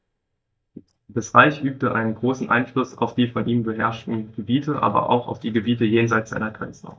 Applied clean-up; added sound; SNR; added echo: neural mask model DeepFilterNet 3.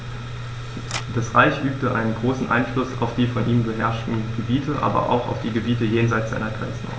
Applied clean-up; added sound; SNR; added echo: none; Typewriter; 19 dB; none.